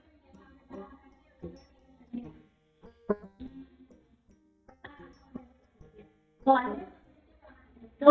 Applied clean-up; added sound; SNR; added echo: neural mask model DeepFilterNet 3.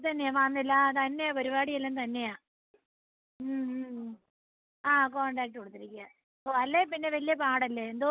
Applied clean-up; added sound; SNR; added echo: none; none; none; none.